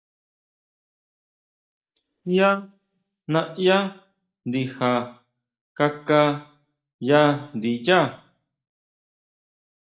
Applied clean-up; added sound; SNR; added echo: neural mask model DeepFilterNet 3.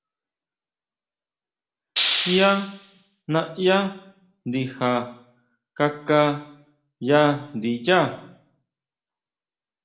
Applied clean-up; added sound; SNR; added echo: none; Hiss; 2 dB; reverberation time 0.6 s.